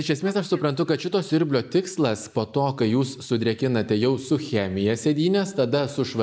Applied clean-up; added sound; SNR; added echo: neural mask model Resemble Enhance denoiser.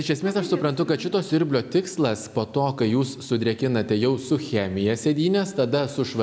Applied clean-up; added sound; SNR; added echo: none; none; none; none.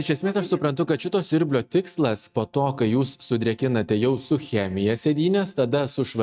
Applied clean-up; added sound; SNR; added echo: neural mask model RNNoise.